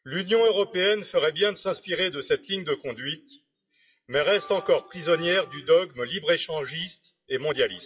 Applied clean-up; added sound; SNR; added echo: classical method WPE with log-MMSE.